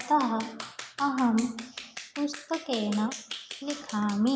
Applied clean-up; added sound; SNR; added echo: none; Clapping; 13 dB; none.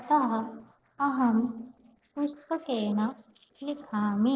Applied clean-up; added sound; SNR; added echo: neural separator model SepFormer DNS4.